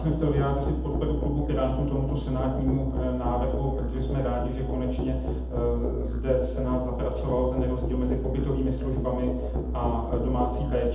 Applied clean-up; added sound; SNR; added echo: none; Musical instrument; 0 dB; reverberation time 0.8 s.